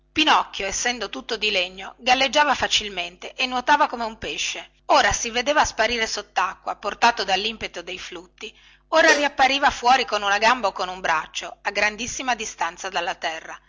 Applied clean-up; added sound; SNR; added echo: none; Cowbell; 10 dB; none.